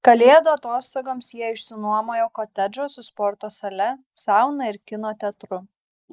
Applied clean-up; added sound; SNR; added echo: neural mask model Resemble Enhance denoiser.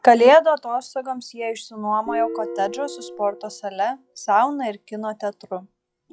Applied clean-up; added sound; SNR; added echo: classical method log-MMSE.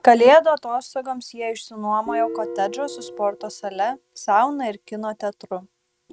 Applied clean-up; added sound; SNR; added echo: neural mask model RNNoise.